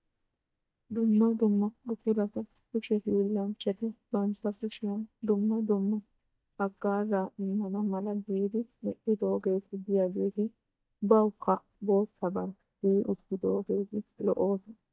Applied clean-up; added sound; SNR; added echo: neural mask model DeepFilterNet 3.